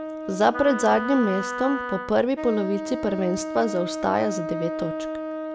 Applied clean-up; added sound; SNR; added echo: none; Wind instrument, woodwind instrument + Wind instrument, woodwind instrument; 6 dB; none.